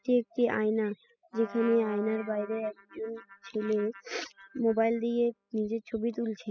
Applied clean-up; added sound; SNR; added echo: classical method spectral subtraction.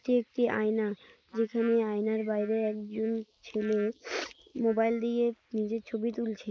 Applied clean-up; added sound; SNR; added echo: neural mask model Resemble Enhance denoiser.